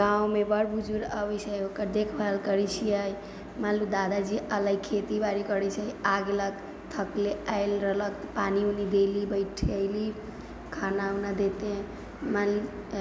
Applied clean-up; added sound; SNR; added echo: none; none; none; none.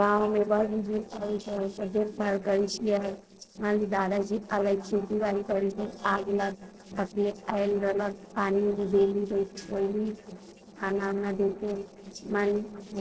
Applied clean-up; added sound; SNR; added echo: neural separator model SepFormer DNS4.